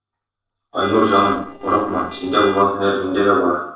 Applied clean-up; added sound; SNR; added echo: neural separator model SepFormer DNS4.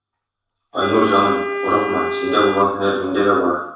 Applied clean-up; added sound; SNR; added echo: none; Wind instrument, woodwind instrument; 7 dB; reverberation time 0.7 s.